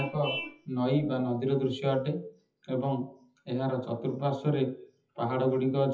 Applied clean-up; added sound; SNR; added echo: classical method WPE with log-MMSE.